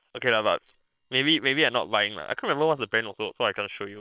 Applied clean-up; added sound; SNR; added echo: neural separator model SepFormer WHAM!.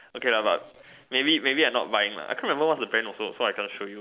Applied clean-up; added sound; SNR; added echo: none; none; none; none.